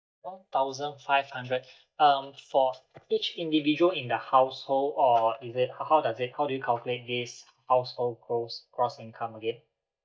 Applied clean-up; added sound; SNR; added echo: neural mask model DeepFilterNet 3.